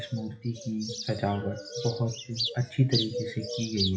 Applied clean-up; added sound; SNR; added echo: classical method WPE with log-MMSE.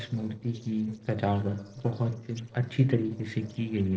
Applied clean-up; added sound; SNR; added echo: neural separator model SepFormer DNS4.